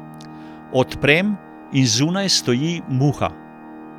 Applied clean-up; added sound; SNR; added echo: none; Organ; 17 dB; none.